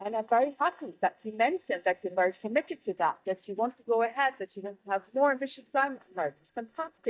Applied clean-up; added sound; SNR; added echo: neural mask model DeepFilterNet 3.